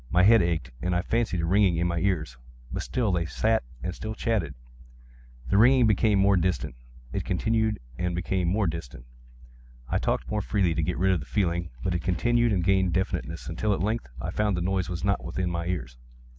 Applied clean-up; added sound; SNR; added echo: none; none; none; none.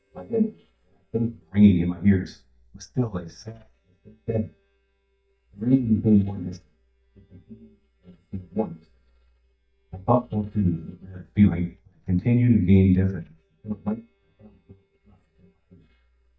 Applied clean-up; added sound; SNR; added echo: neural mask model DeepFilterNet 3.